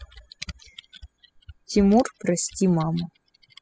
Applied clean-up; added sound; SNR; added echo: classical method spectral subtraction.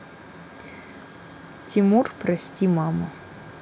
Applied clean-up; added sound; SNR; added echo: none; none; none; none.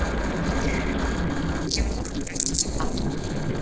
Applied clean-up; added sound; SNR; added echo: neural separator model SepFormer DNS4.